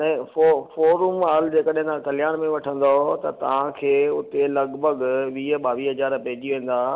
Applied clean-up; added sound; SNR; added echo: none; none; none; none.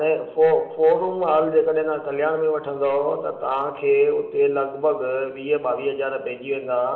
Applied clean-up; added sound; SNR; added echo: none; none; none; reverberation time 1.7 s.